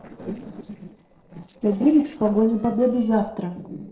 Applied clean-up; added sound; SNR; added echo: neural separator model SepFormer DNS4.